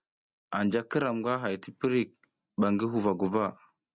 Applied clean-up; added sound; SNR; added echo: none; none; none; none.